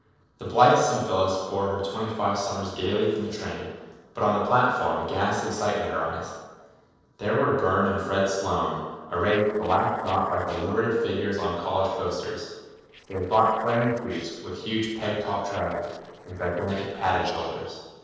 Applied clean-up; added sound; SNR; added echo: neural separator model SepFormer DNS4.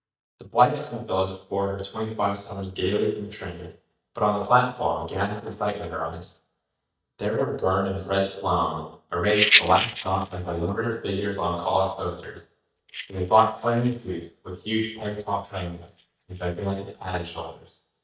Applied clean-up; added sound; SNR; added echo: neural mask model DeepFilterNet 3.